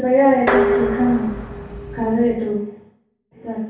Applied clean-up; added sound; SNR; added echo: none; Dishes, pots, and pans; 4 dB; reverberation time 0.6 s.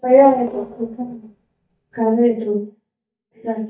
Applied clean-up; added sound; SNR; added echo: neural mask model DeepFilterNet 3.